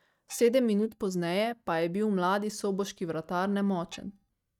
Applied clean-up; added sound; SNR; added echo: neural mask model DeepFilterNet 3.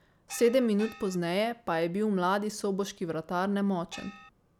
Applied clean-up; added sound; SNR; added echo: none; Gong; 17 dB; none.